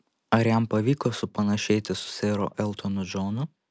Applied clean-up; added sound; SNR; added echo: none; none; none; none.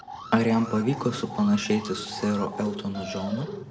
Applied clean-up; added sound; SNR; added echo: none; Alarm; 13 dB; reverberation time 1.2 s.